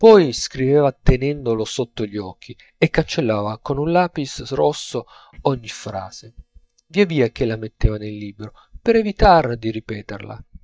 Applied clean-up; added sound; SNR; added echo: neural mask model DeepFilterNet 3.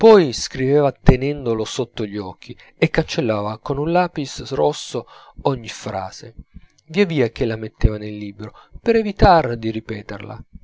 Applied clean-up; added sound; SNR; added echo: none; none; none; none.